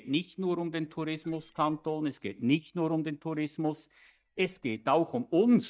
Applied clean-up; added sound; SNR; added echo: neural mask model DeepFilterNet 3.